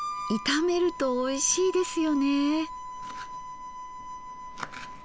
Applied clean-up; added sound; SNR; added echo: none; Harmonica; 10 dB; none.